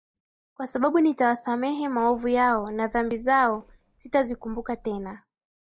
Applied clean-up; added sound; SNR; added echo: neural mask model DeepFilterNet 3.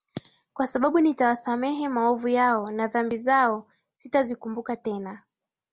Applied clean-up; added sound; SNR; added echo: none; none; none; none.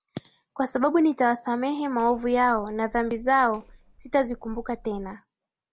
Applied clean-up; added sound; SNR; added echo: none; Hammer; 20 dB; none.